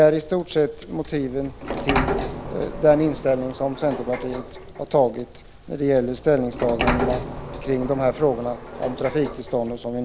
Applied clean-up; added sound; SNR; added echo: none; Sliding door; 7 dB; none.